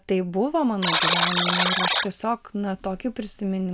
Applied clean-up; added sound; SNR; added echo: none; Alarm; -1 dB; none.